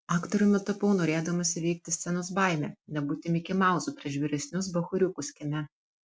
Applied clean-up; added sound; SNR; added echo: none; none; none; none.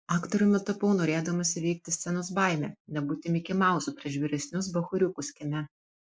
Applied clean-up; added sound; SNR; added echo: neural mask model Resemble Enhance denoiser.